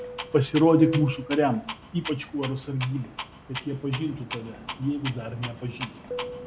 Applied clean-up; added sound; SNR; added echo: none; Fixed-wing aircraft, airplane + Clock; 11 dB; none.